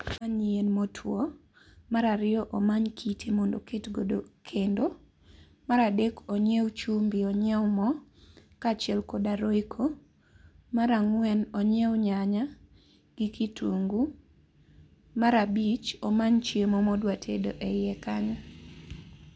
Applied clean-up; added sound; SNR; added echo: none; none; none; none.